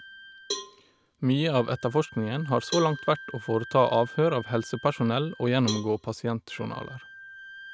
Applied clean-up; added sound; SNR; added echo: none; Wind instrument, woodwind instrument + Cowbell; 14 dB; none.